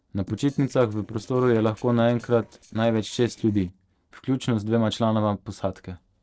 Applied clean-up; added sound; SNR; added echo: neural separator model SepFormer DNS4.